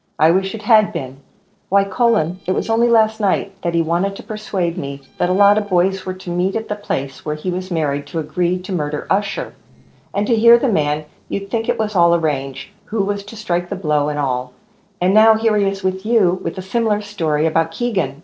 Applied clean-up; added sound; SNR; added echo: neural separator model SepFormer DNS4.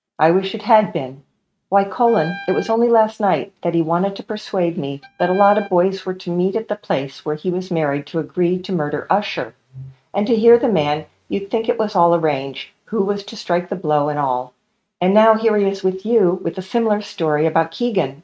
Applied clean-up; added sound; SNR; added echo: neural mask model RNNoise.